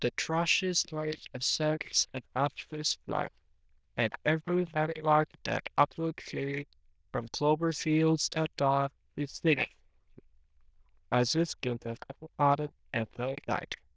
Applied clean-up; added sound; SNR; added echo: neural diffusion model UNIVERSE++.